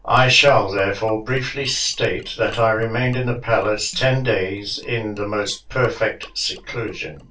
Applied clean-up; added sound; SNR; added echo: neural separator model SepFormer DNS4.